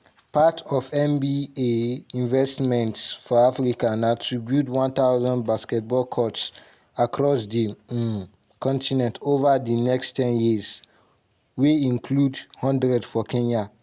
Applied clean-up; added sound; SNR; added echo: none; none; none; none.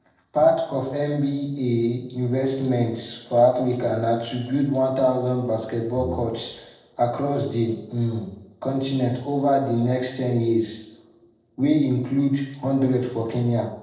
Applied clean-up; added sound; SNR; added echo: neural separator model SepFormer DNS4.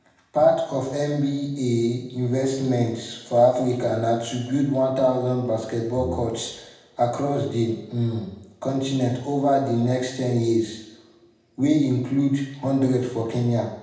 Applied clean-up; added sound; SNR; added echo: none; Brass instrument; 12 dB; reverberation time 0.8 s.